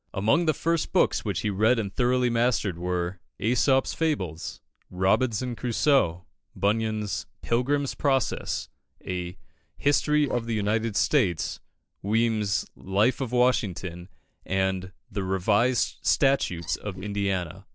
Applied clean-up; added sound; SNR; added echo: neural separator model SepFormer DNS4.